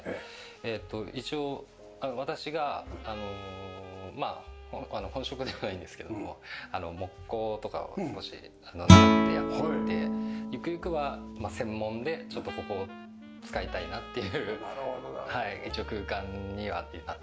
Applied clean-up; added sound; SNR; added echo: none; Guitar; -5 dB; none.